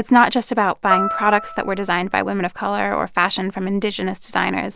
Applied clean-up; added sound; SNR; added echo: none; Piano; 7 dB; none.